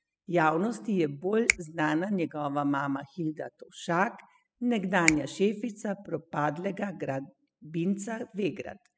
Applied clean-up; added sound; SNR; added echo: classical method spectral subtraction.